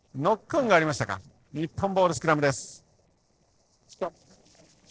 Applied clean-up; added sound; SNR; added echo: neural separator model SepFormer DNS4.